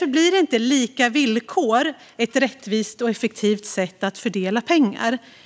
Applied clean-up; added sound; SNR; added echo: none; none; none; none.